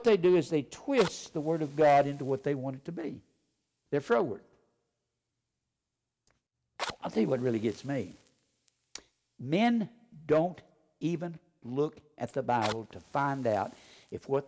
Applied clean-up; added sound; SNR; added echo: none; Fire; 18 dB; none.